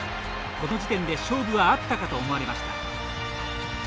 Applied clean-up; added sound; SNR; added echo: none; none; none; none.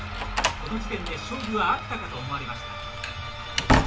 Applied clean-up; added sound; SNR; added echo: none; Slam; -1 dB; reverberation time 0.2 s.